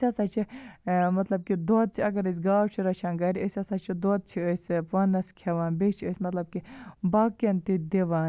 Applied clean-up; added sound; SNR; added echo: neural mask model DeepFilterNet 3.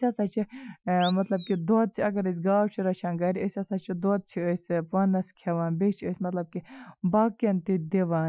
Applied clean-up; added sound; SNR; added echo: classical method Wiener filter.